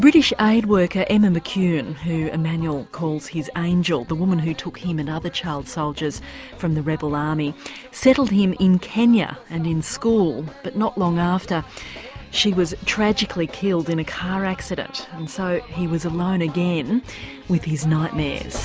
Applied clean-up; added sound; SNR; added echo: none; none; none; none.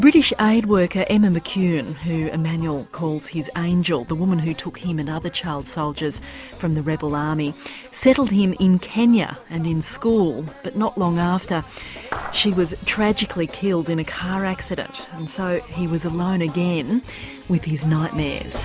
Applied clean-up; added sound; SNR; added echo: none; Clapping; 13 dB; none.